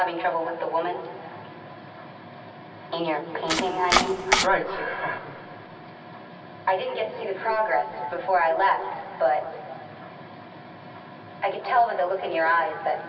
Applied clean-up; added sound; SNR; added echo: none; Domestic sounds, home sounds; -3 dB; reverberation time 2.6 s.